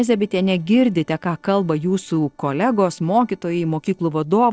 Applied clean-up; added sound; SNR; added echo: neural separator model SepFormer DNS4.